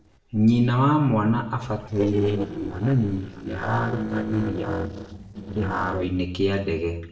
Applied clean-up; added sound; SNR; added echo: neural separator model SepFormer DNS4.